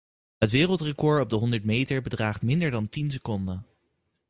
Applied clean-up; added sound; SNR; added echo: none; none; none; none.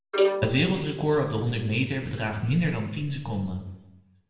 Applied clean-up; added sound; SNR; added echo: none; Bowed string instrument; 3 dB; reverberation time 0.9 s.